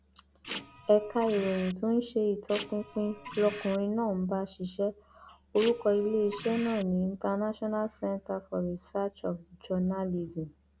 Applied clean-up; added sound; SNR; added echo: none; Printer; 11 dB; none.